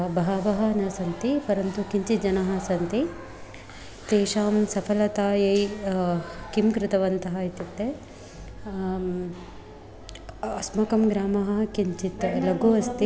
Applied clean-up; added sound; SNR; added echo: none; none; none; none.